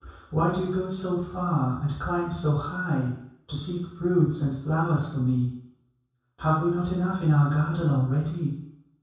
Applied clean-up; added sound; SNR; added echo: none; none; none; reverberation time 0.7 s.